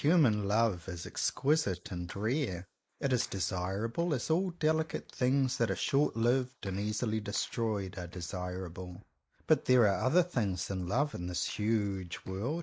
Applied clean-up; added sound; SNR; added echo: neural mask model Resemble Enhance denoiser.